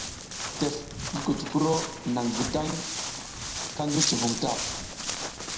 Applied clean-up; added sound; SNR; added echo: none; Walk, footsteps; 3 dB; reverberation time 0.8 s.